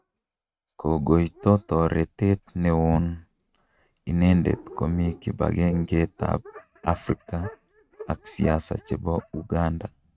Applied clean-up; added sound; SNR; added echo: neural mask model RNNoise.